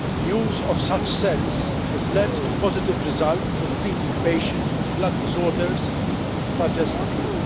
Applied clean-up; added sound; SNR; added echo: none; Water; -2 dB; none.